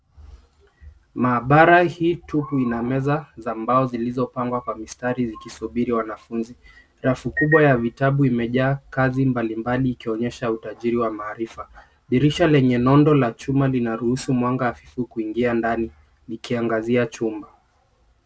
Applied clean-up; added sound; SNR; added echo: none; none; none; none.